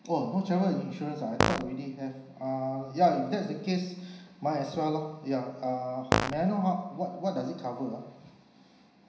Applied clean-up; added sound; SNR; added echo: none; Fart; -5 dB; reverberation time 0.9 s.